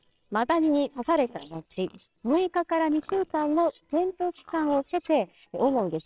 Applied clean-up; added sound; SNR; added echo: neural separator model SepFormer WHAMR!.